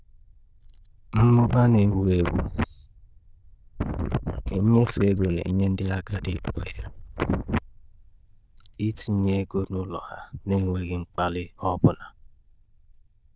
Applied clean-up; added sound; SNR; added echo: neural diffusion model UNIVERSE++.